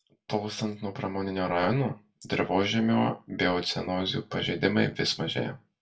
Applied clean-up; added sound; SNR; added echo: none; none; none; reverberation time 0.2 s.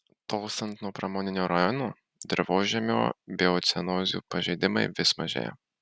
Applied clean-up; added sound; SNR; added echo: none; none; none; none.